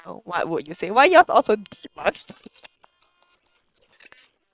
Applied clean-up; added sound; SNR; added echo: neural separator model SepFormer WHAM!.